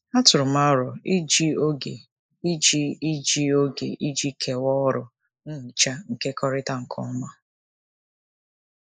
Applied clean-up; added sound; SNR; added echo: neural mask model Resemble Enhance denoiser.